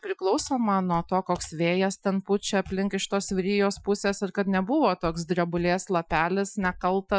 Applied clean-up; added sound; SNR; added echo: classical method Wiener filter.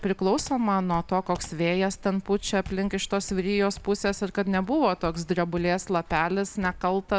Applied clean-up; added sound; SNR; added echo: none; Sliding door + Computer keyboard; 18 dB; none.